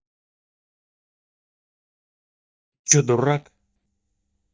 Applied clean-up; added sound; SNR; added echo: neural mask model DeepFilterNet 3.